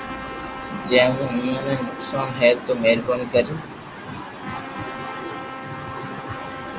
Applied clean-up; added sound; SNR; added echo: none; Trumpet; 13 dB; none.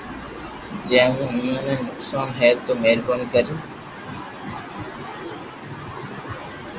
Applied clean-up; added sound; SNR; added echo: none; none; none; none.